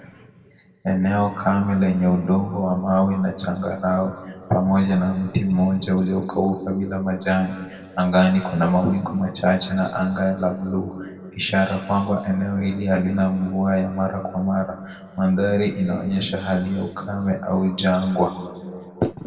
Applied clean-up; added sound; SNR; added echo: none; none; none; reverberation time 2.0 s.